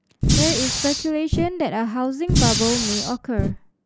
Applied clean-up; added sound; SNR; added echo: none; Fire; -2 dB; none.